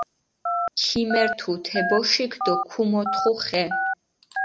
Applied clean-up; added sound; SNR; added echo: none; Telephone; 3 dB; none.